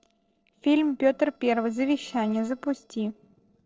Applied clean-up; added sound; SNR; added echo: neural separator model SepFormer DNS4.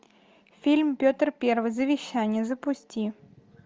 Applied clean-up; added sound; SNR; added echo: none; none; none; none.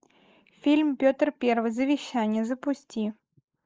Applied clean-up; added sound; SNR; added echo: neural mask model Resemble Enhance denoiser.